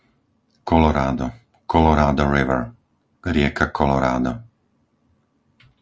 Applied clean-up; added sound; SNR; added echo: none; none; none; none.